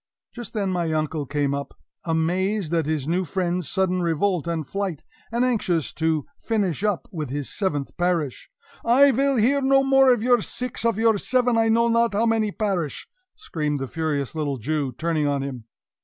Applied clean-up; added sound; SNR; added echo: none; none; none; none.